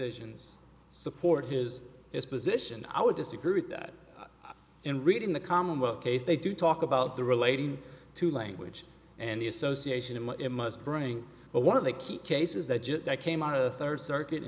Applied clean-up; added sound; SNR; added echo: none; none; none; none.